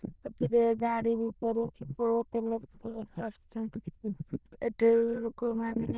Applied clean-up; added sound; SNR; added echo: neural diffusion model UNIVERSE++.